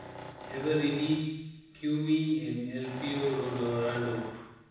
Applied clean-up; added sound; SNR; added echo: none; Tools; 13 dB; reverberation time 1.1 s.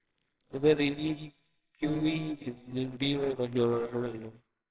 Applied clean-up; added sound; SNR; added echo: neural separator model SepFormer WHAMR!.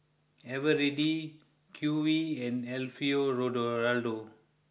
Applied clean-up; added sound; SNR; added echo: none; none; none; none.